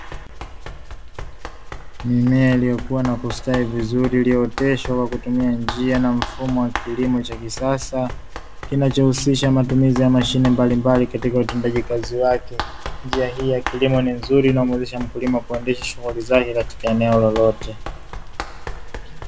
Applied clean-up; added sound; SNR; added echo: none; Run; 10 dB; none.